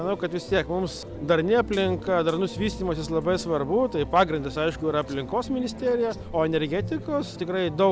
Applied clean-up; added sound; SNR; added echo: none; none; none; none.